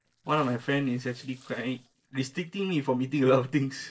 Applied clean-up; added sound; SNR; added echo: neural separator model SepFormer DNS4.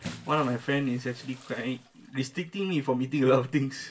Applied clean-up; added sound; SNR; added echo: none; Bathtub (filling or washing) / Splash, splatter; 20 dB; reverberation time 0.2 s.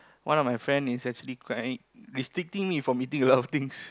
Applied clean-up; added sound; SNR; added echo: none; none; none; none.